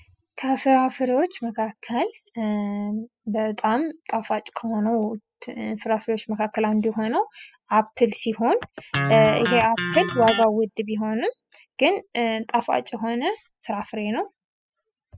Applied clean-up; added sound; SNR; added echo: classical method spectral subtraction.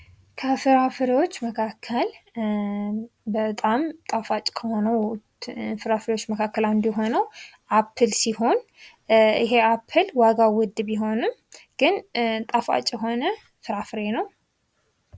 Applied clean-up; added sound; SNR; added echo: none; none; none; none.